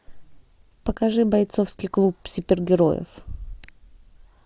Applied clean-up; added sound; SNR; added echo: none; none; none; none.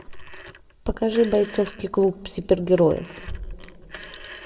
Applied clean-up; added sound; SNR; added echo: none; Telephone; 19 dB; reverberation time 2.1 s.